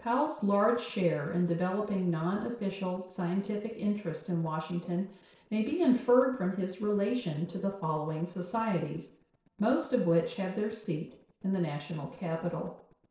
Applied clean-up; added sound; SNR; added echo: neural separator model SepFormer DNS4.